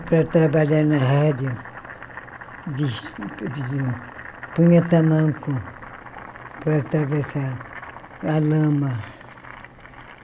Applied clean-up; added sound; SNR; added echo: none; Boiling; 17 dB; none.